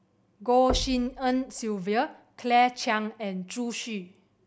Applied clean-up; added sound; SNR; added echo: none; Knock; 11 dB; none.